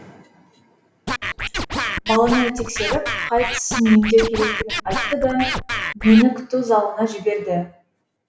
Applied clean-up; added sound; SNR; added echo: none; Scratching (performance technique); 5 dB; none.